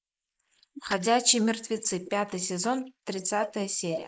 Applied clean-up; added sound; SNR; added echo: neural mask model Resemble Enhance denoiser.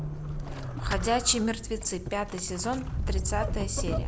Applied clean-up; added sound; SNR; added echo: none; Squeak / Accelerating, revving, vroom / Vehicle; 1 dB; none.